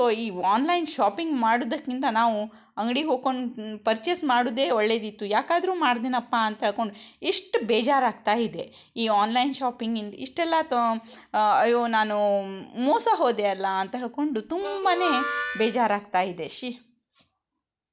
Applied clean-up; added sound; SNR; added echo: none; Harmonica; 7 dB; none.